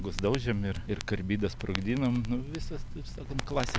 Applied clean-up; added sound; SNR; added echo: none; Crackle; 5 dB; none.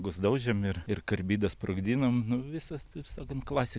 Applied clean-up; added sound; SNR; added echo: none; none; none; none.